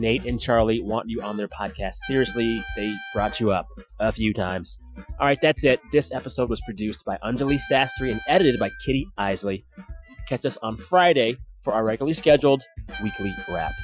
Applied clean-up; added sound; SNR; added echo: classical method Wiener filter.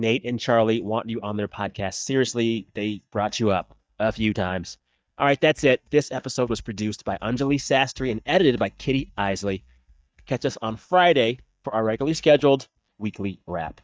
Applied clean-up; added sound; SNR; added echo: neural mask model DeepFilterNet 3.